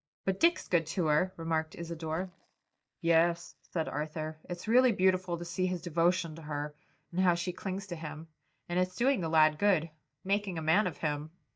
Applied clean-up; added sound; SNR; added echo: neural mask model DeepFilterNet 3.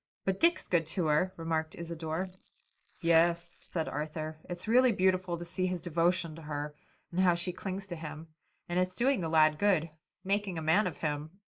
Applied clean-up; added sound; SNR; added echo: neural mask model Resemble Enhance denoiser.